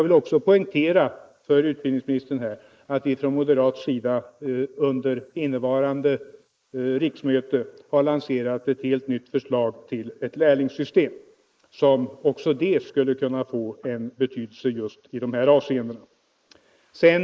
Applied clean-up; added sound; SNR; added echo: neural mask model Resemble Enhance denoiser.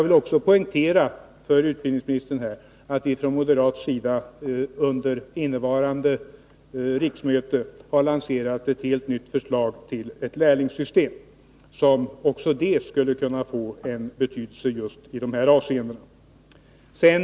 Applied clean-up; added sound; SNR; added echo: none; none; none; none.